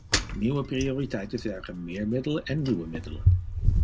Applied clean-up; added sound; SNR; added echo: none; Bicycle; -2 dB; none.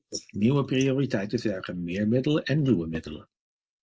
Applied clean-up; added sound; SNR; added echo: neural mask model Resemble Enhance denoiser.